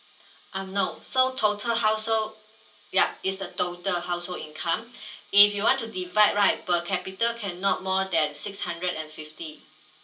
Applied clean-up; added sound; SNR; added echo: none; none; none; reverberation time 0.2 s.